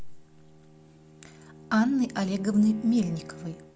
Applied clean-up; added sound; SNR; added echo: none; Bowed string instrument; 19 dB; none.